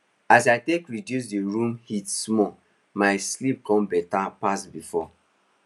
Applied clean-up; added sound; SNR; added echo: none; none; none; none.